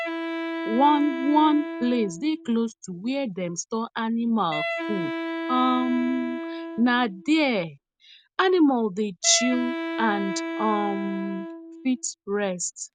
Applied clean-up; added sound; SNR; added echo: none; Wind instrument, woodwind instrument; 8 dB; none.